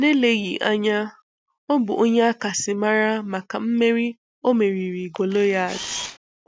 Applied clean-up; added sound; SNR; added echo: none; Camera; 12 dB; none.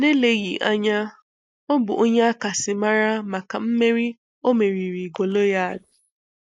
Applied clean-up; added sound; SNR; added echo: neural mask model Resemble Enhance denoiser.